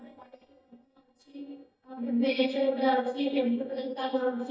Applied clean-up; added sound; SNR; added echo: neural mask model DeepFilterNet 3.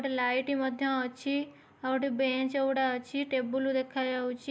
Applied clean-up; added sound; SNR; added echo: none; none; none; none.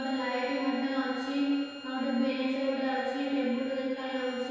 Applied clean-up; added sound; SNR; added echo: none; Bowed string instrument; 17 dB; reverberation time 1.9 s.